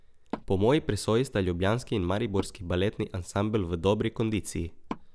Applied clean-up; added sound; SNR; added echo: none; Wood; 18 dB; none.